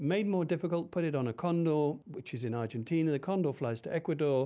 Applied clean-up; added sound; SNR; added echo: none; none; none; none.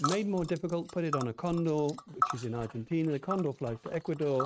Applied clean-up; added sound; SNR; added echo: neural mask model RNNoise.